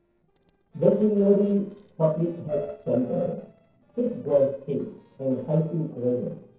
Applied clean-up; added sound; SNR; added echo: neural separator model SepFormer DNS4.